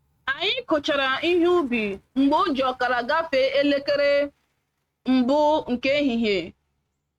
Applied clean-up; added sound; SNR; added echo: neural mask model RNNoise.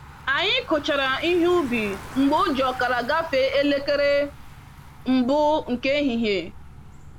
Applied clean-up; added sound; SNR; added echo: none; Bicycle; 17 dB; none.